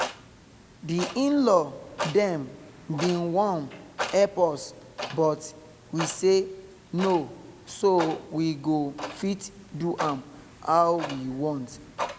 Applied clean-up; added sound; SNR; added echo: none; Clock; 12 dB; none.